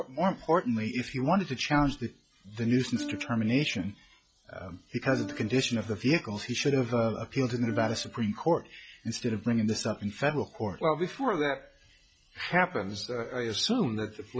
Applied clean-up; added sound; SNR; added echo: classical method log-MMSE.